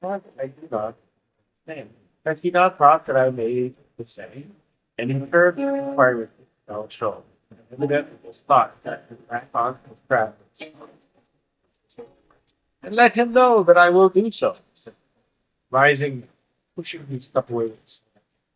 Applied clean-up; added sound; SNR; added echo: neural mask model DeepFilterNet 3.